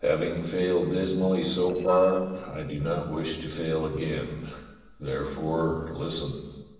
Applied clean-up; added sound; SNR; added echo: neural separator model SepFormer DNS4.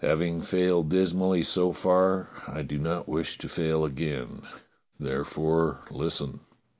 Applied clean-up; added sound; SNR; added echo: none; none; none; none.